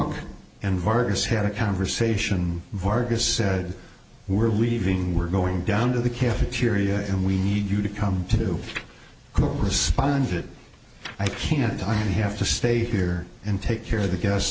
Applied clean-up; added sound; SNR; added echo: none; none; none; none.